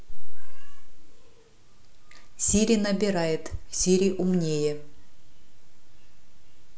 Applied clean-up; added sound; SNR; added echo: none; none; none; none.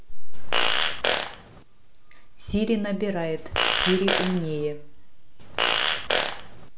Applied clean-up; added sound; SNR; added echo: none; Fart; 2 dB; none.